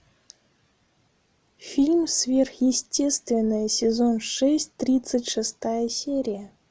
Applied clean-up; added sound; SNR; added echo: none; none; none; none.